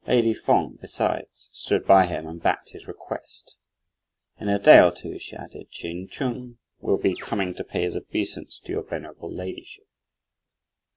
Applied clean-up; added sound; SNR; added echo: none; Bird; 17 dB; none.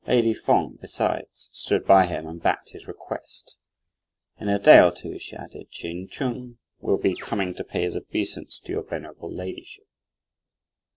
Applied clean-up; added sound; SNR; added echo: neural separator model SepFormer DNS4.